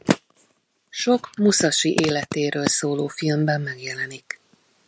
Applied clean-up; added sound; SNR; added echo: none; none; none; none.